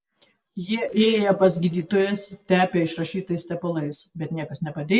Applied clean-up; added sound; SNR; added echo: neural separator model SepFormer DNS4.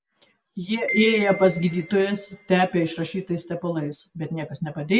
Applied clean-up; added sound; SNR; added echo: none; Marimba, xylophone; 12 dB; none.